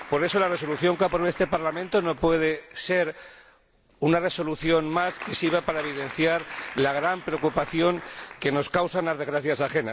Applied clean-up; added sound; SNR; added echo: none; Applause; 16 dB; none.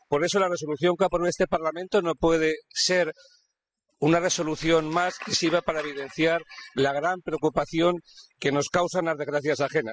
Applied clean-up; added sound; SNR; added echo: classical method spectral subtraction.